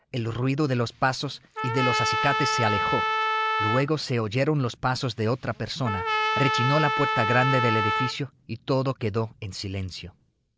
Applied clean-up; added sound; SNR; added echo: none; Trumpet; 1 dB; none.